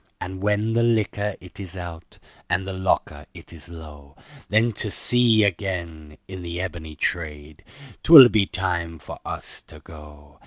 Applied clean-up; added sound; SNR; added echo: none; none; none; none.